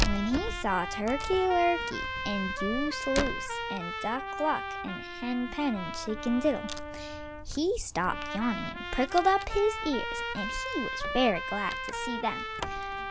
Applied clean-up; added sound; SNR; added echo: none; Trumpet + Wood; 4 dB; none.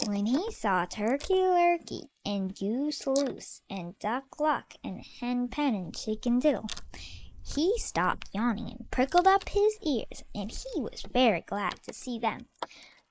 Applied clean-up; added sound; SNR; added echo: neural mask model Resemble Enhance denoiser.